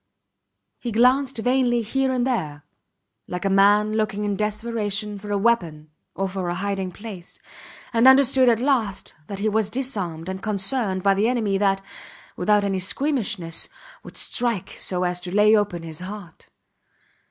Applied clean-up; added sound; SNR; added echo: none; Bird vocalization, bird call, bird song; 15 dB; none.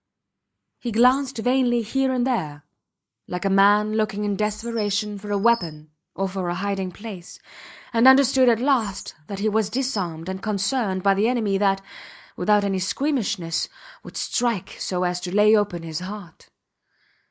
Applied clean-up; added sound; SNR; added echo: neural mask model Resemble Enhance denoiser.